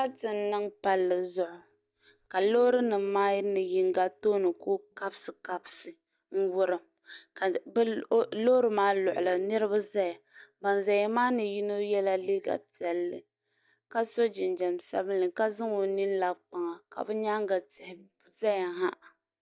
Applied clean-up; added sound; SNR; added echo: neural mask model DeepFilterNet 3.